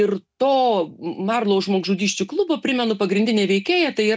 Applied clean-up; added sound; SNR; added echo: none; none; none; none.